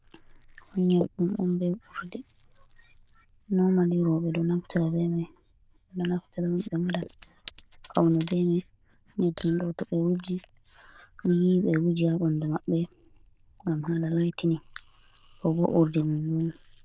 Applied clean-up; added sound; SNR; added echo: neural diffusion model UNIVERSE++.